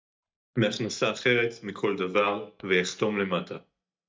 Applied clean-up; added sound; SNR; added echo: neural mask model DeepFilterNet 3.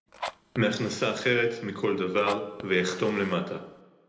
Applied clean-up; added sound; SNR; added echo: none; Fire; 15 dB; reverberation time 0.8 s.